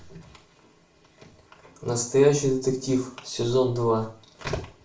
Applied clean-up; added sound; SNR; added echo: none; none; none; reverberation time 0.3 s.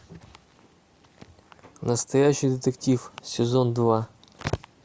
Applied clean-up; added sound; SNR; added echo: none; none; none; none.